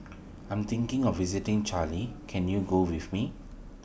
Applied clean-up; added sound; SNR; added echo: none; none; none; none.